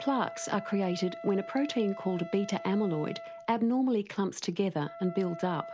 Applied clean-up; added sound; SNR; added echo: none; Wind instrument, woodwind instrument; 14 dB; none.